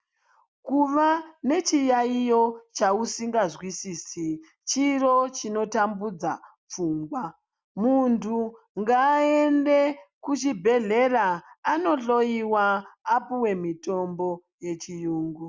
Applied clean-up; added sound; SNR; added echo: none; none; none; none.